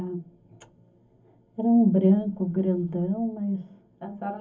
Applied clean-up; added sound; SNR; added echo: none; none; none; reverberation time 0.3 s.